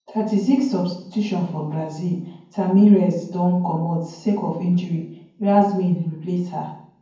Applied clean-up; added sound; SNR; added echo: none; none; none; reverberation time 0.9 s.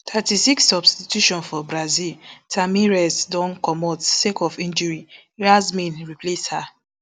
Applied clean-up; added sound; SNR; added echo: none; none; none; none.